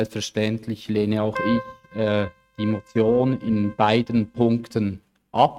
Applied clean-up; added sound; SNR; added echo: neural mask model RNNoise.